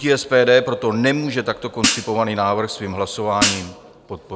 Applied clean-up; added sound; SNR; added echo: none; Hi-hat; 4 dB; none.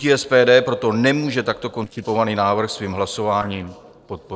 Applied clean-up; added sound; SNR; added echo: neural separator model SepFormer DNS4.